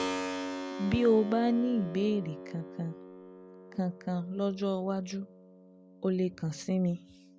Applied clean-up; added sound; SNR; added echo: none; Keyboard (musical); 10 dB; none.